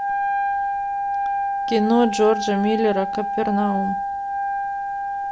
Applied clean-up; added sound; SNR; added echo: none; Wind instrument, woodwind instrument; 1 dB; none.